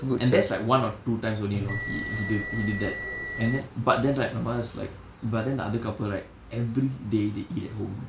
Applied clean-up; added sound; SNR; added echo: none; Bell; 6 dB; none.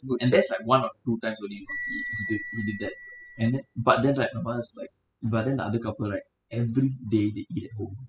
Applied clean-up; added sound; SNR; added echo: classical method spectral subtraction.